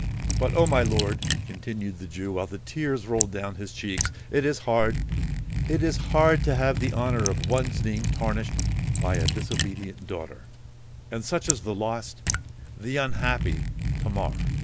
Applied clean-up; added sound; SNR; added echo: none; Liquid; 0 dB; none.